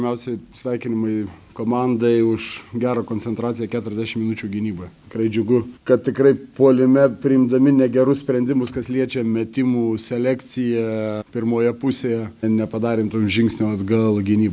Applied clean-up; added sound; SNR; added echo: none; none; none; none.